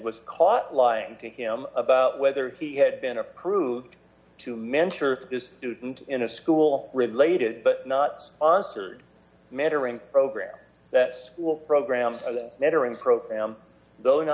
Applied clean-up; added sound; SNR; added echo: none; none; none; none.